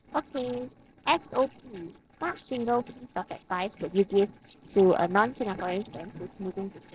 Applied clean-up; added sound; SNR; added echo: neural separator model SepFormer DNS4.